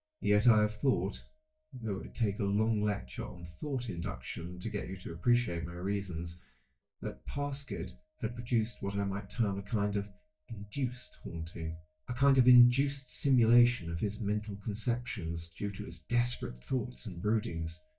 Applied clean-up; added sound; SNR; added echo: neural mask model DeepFilterNet 3.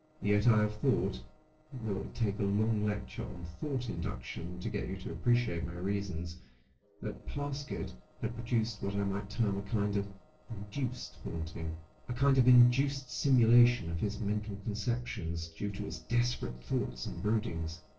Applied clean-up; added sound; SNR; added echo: neural separator model SepFormer DNS4.